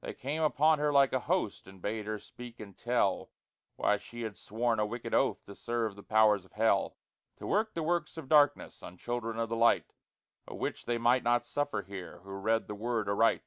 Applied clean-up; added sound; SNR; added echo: none; none; none; none.